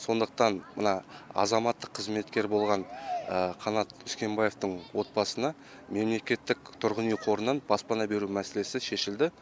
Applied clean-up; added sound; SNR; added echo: none; none; none; none.